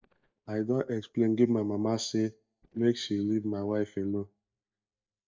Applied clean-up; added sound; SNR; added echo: neural mask model DeepFilterNet 3.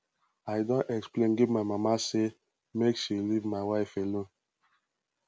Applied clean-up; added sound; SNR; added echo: none; none; none; none.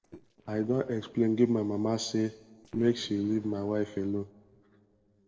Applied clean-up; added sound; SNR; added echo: neural separator model SepFormer DNS4.